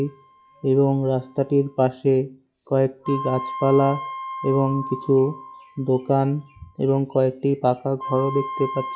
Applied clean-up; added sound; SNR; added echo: classical method log-MMSE.